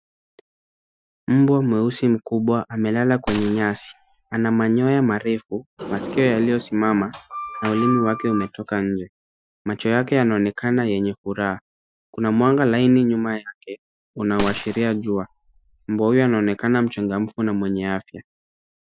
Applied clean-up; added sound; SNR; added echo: classical method Wiener filter.